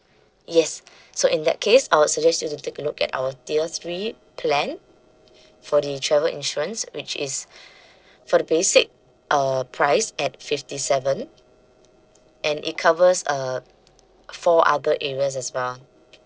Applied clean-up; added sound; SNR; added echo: neural separator model SepFormer DNS4.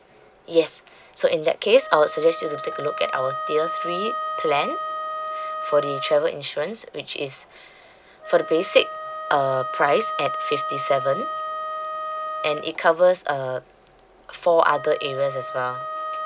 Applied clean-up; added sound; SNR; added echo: none; Wind instrument, woodwind instrument; 8 dB; none.